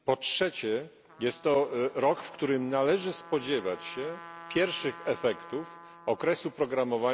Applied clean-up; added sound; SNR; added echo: none; Trumpet; 19 dB; none.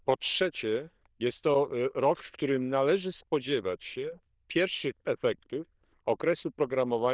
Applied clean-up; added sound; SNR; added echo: neural diffusion model UNIVERSE++.